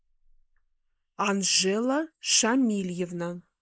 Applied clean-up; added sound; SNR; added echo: neural mask model Resemble Enhance denoiser.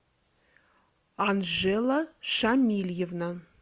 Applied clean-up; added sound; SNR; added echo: none; none; none; none.